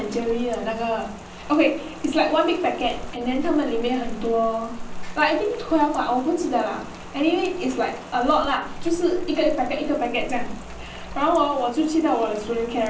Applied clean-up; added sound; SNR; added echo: none; Rain; 10 dB; reverberation time 0.6 s.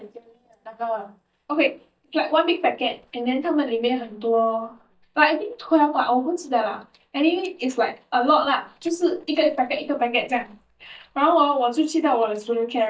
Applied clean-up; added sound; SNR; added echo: neural mask model DeepFilterNet 3.